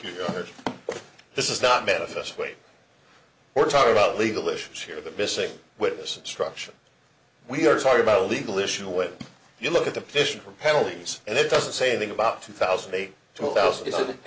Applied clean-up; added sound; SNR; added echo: none; none; none; none.